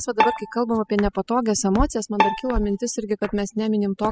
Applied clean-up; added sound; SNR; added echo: classical method spectral subtraction.